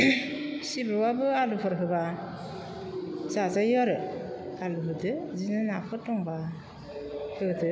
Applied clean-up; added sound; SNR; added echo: none; none; none; none.